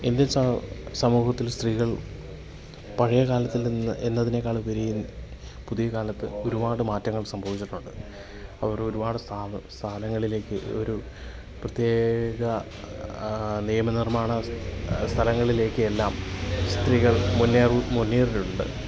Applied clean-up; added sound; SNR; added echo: none; none; none; none.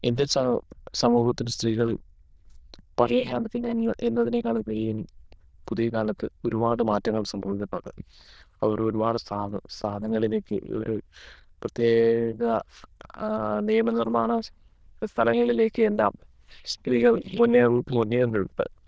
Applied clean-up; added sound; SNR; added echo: neural diffusion model UNIVERSE++.